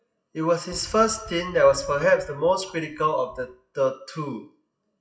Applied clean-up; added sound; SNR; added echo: classical method WPE with log-MMSE.